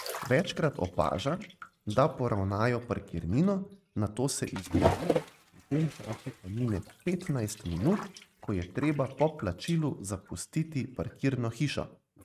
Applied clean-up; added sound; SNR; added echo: neural mask model RNNoise.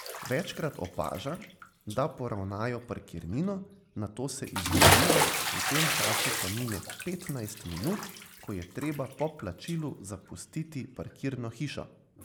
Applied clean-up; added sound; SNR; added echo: none; Bathtub (filling or washing) / Splash, splatter; -3 dB; none.